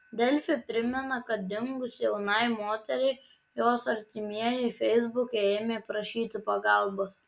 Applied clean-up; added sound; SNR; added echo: none; none; none; none.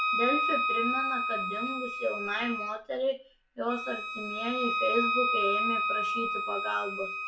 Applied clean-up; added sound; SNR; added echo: none; Wind instrument, woodwind instrument; -3 dB; reverberation time 0.3 s.